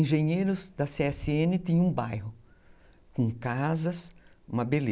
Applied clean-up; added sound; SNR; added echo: none; none; none; none.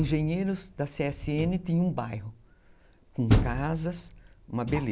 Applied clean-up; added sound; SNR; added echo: none; Door; 3 dB; none.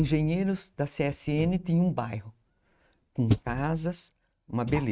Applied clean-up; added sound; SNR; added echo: neural mask model RNNoise.